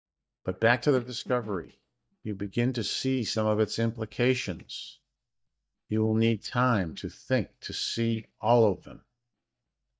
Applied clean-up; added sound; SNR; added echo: neural mask model DeepFilterNet 3.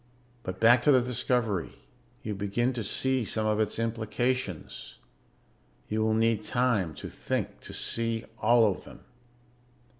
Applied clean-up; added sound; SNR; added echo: none; none; none; none.